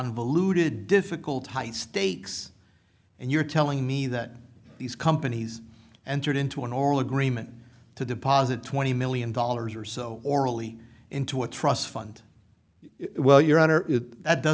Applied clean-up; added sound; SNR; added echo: none; none; none; none.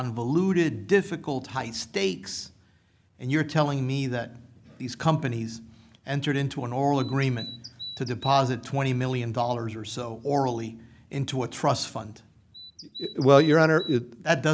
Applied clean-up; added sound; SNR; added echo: none; Bird vocalization, bird call, bird song; 15 dB; none.